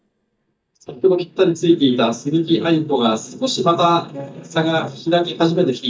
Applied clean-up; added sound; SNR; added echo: neural mask model DeepFilterNet 3.